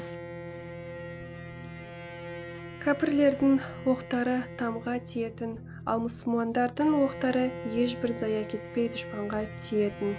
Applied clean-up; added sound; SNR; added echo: none; Bowed string instrument + Guitar; 11 dB; none.